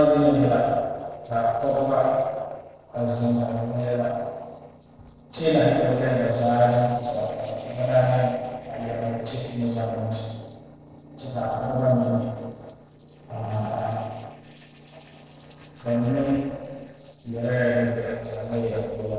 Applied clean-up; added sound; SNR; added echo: neural separator model SepFormer DNS4.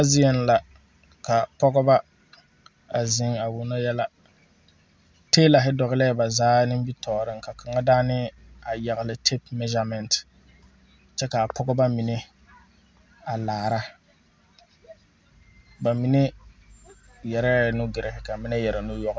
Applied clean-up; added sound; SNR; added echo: none; none; none; none.